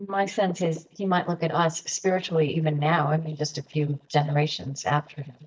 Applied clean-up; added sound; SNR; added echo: neural mask model DeepFilterNet 3.